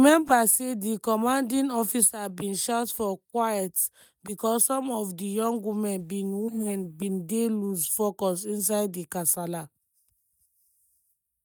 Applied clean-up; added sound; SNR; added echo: neural mask model DeepFilterNet 3.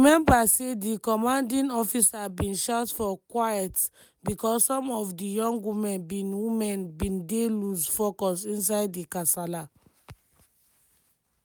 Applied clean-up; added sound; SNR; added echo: none; none; none; none.